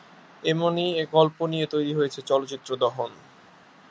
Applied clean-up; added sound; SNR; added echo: none; none; none; none.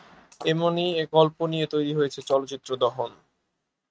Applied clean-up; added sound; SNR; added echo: neural mask model RNNoise.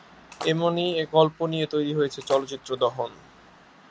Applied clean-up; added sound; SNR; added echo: none; Splash, splatter; 20 dB; none.